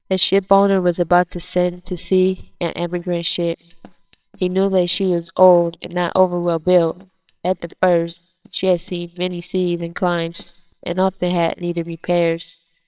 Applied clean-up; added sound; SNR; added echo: neural separator model SepFormer WHAMR!.